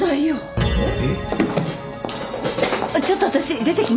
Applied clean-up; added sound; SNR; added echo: none; Wind instrument, woodwind instrument; 18 dB; none.